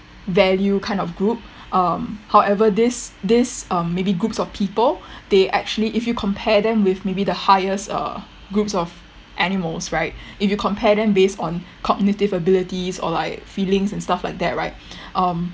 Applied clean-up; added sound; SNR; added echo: none; none; none; none.